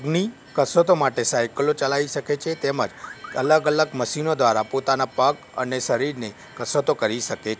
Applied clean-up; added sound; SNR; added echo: none; Car; 18 dB; none.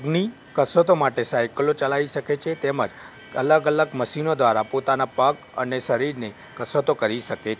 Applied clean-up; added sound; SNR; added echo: none; none; none; none.